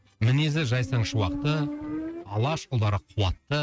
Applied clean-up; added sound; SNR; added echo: neural mask model RNNoise.